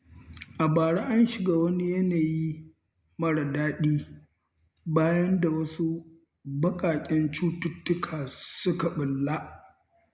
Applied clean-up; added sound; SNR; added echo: none; none; none; none.